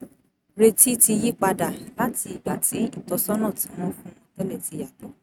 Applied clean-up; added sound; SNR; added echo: neural mask model RNNoise.